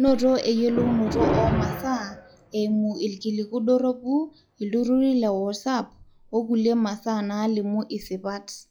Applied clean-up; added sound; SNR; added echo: classical method log-MMSE.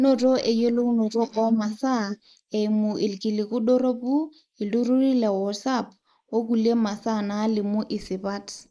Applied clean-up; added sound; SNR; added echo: neural mask model Resemble Enhance denoiser.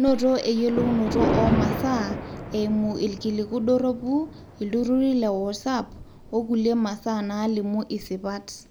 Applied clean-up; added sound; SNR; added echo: none; Thunder; 7 dB; none.